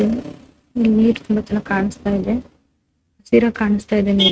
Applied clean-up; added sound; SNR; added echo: neural mask model RNNoise.